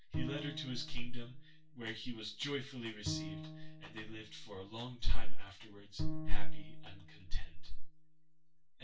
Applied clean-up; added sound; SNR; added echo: none; Bowed string instrument; 19 dB; reverberation time 0.2 s.